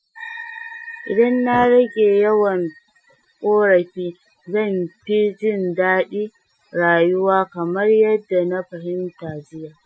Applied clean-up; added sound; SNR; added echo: classical method Wiener filter.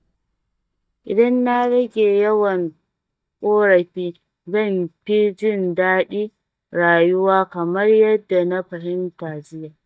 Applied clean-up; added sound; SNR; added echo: neural mask model DeepFilterNet 3.